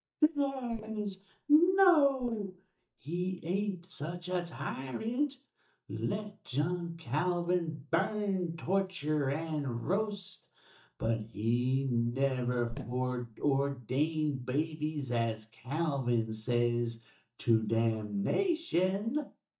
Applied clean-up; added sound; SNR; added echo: neural mask model DeepFilterNet 3.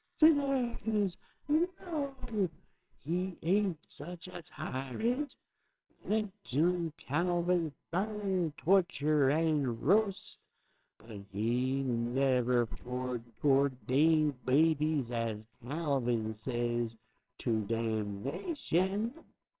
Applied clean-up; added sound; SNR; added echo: neural separator model SepFormer WHAMR!.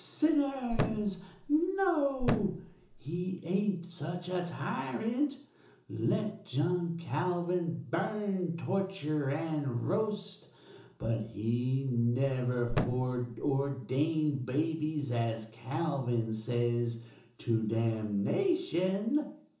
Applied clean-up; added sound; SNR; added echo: none; Thump, thud; 5 dB; reverberation time 0.6 s.